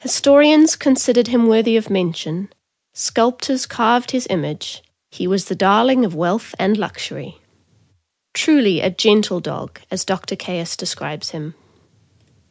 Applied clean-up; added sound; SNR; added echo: none; none; none; none.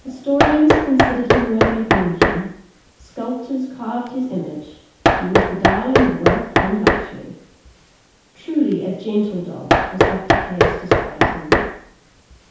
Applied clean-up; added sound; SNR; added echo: none; Knock; -3 dB; reverberation time 0.8 s.